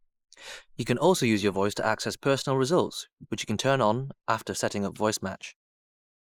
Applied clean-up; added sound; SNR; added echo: neural mask model Resemble Enhance denoiser.